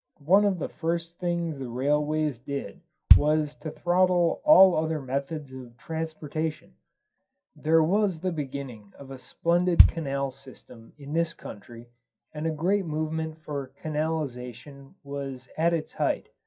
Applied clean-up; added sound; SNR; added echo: classical method WPE with log-MMSE.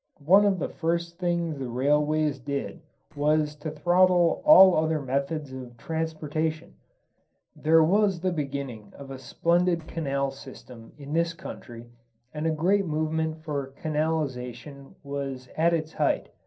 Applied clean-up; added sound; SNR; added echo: neural separator model SepFormer DNS4.